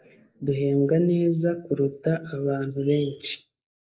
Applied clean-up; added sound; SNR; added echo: neural mask model Resemble Enhance denoiser.